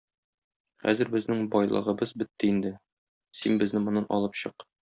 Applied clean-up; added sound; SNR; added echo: none; Cutlery, silverware; 12 dB; none.